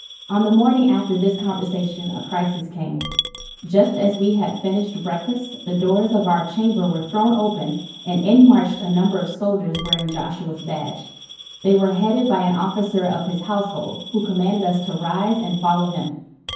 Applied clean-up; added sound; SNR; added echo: none; Coin (dropping) / Glass; 16 dB; reverberation time 0.9 s.